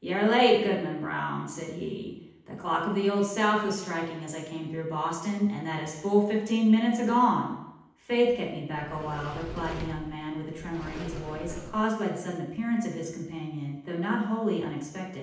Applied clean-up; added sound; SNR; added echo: none; Sliding door; 12 dB; reverberation time 0.8 s.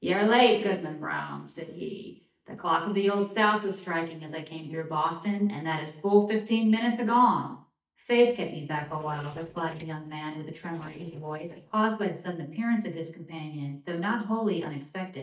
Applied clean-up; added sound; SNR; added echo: neural mask model DeepFilterNet 3.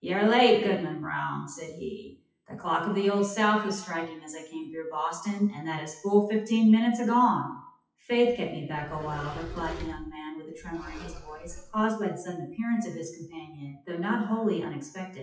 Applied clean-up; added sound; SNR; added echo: classical method WPE with log-MMSE.